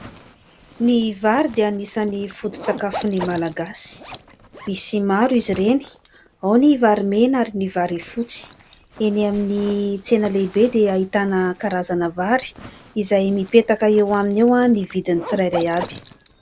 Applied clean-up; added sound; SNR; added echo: none; Zipper (clothing); 18 dB; none.